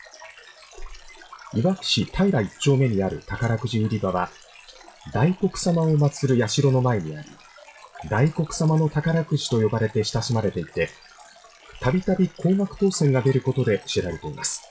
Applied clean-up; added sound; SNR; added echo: classical method WPE with log-MMSE.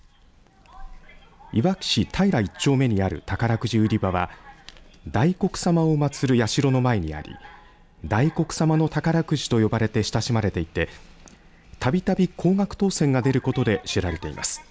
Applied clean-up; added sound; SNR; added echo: none; none; none; none.